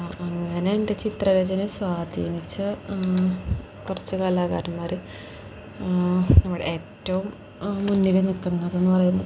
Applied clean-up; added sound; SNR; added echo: none; none; none; none.